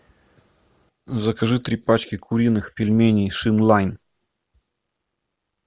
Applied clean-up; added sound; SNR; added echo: none; none; none; none.